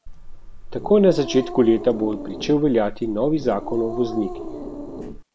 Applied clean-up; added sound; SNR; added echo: none; Growling; 10 dB; none.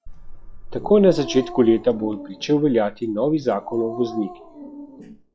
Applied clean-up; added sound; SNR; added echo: classical method log-MMSE.